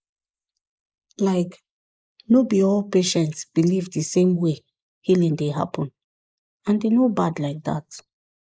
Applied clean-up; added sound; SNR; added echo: neural mask model Resemble Enhance denoiser.